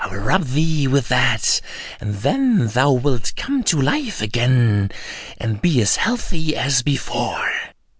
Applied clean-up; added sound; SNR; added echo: none; none; none; none.